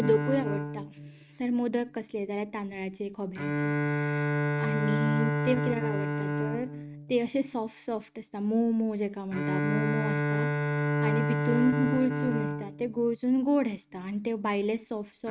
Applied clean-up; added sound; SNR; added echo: neural mask model RNNoise.